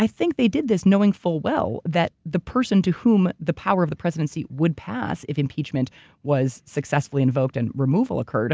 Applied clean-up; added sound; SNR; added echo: none; none; none; none.